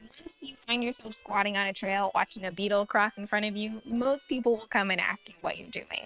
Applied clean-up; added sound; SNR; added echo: neural separator model SepFormer WHAM!.